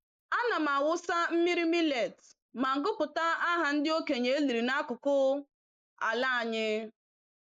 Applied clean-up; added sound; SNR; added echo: neural mask model Resemble Enhance denoiser.